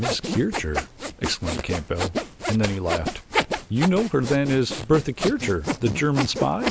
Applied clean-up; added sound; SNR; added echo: none; Sawing; 5 dB; none.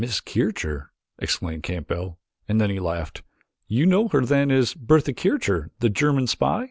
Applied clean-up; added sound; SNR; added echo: none; none; none; none.